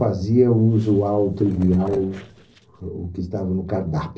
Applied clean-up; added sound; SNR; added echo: neural separator model SepFormer DNS4.